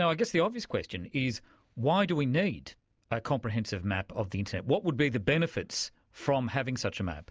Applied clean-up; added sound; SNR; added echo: none; none; none; none.